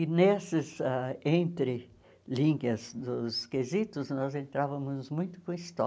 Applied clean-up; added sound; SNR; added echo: none; none; none; none.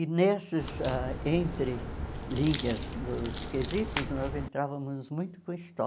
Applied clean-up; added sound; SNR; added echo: none; Crack; 4 dB; none.